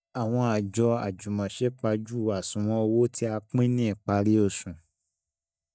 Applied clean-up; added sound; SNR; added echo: neural mask model DeepFilterNet 3.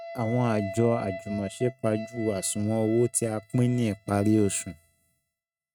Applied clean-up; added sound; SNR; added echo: neural mask model RNNoise.